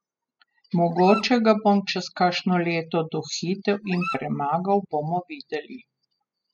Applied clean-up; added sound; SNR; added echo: classical method spectral subtraction.